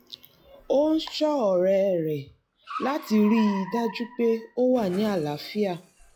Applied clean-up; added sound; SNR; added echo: classical method log-MMSE.